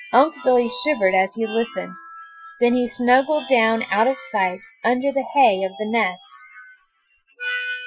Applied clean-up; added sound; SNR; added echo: classical method Wiener filter.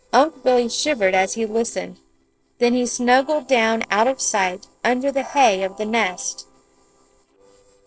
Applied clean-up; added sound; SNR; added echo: neural separator model SepFormer DNS4.